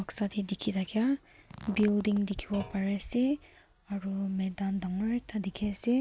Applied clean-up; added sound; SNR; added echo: none; Thump, thud; 20 dB; none.